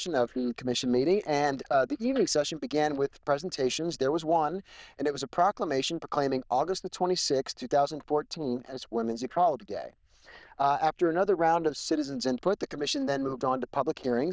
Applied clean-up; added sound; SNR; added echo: neural diffusion model UNIVERSE++.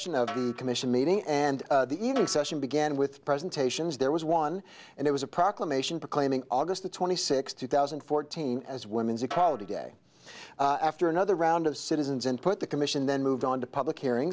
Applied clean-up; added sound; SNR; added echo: none; Snare drum; 17 dB; none.